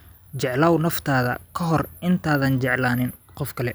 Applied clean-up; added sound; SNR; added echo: none; none; none; none.